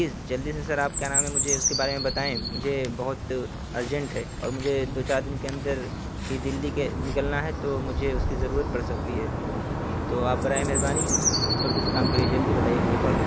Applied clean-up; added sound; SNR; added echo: none; Chirp, tweet; -2 dB; none.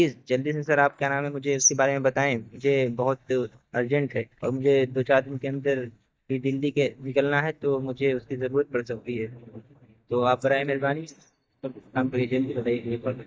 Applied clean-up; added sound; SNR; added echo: neural mask model DeepFilterNet 3.